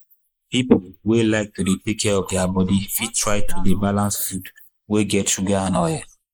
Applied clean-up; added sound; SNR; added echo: neural mask model Resemble Enhance denoiser.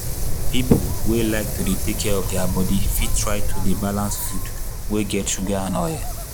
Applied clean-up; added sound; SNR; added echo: none; Wind; -3 dB; none.